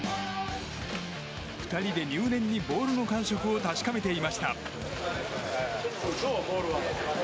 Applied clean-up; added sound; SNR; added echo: none; none; none; none.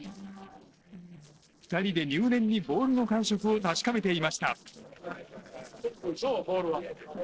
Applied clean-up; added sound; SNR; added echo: neural separator model SepFormer DNS4.